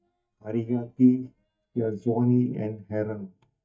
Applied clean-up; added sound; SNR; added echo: neural mask model DeepFilterNet 3.